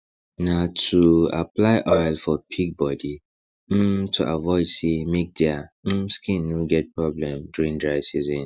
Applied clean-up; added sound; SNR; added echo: neural mask model Resemble Enhance denoiser.